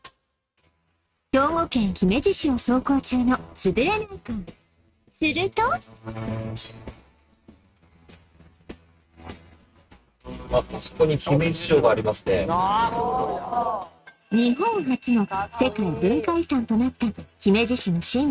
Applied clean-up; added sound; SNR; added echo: neural mask model RNNoise.